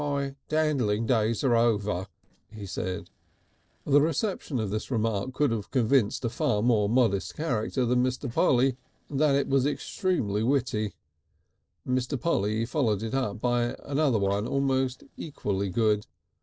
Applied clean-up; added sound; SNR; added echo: neural separator model SepFormer DNS4.